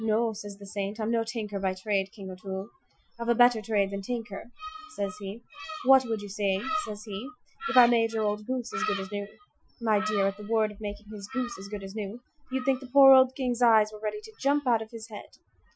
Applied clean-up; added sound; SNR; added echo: classical method Wiener filter.